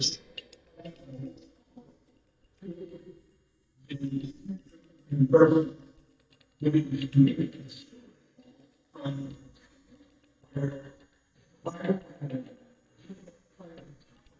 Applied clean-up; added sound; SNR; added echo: neural mask model DeepFilterNet 3.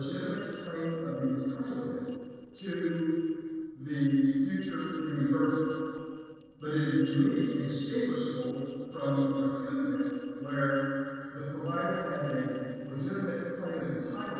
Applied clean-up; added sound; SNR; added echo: neural separator model SepFormer DNS4.